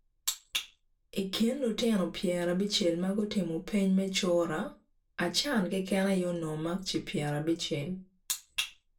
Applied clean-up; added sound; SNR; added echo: none; none; none; reverberation time 0.2 s.